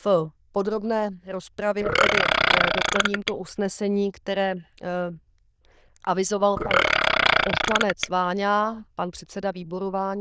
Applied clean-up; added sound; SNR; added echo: neural diffusion model UNIVERSE++.